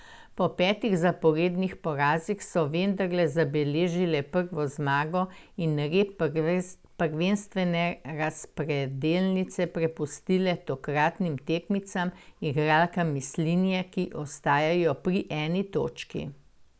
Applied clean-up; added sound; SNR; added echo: none; none; none; none.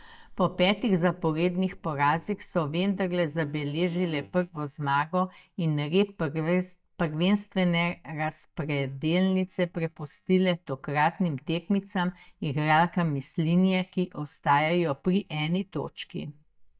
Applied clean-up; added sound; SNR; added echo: neural mask model DeepFilterNet 3.